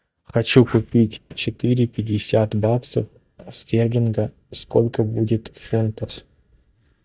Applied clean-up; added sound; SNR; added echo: neural mask model DeepFilterNet 3.